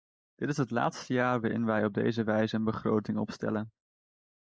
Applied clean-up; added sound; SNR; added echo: neural mask model Resemble Enhance denoiser.